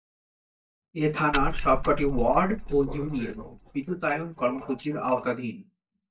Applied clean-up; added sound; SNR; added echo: neural mask model DeepFilterNet 3.